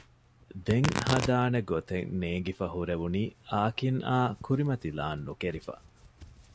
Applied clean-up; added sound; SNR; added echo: none; Tearing; 10 dB; none.